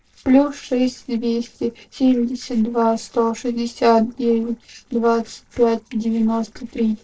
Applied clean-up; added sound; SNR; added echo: neural separator model SepFormer DNS4.